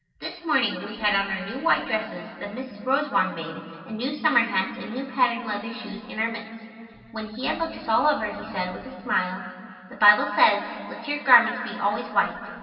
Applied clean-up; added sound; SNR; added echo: none; none; none; reverberation time 2.5 s.